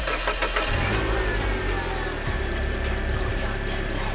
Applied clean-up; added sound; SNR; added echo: none; Engine; -4 dB; none.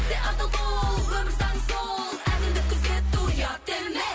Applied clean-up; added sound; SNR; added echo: none; none; none; none.